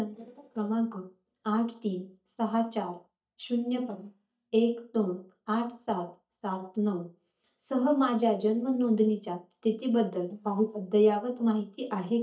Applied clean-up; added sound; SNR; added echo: neural mask model DeepFilterNet 3.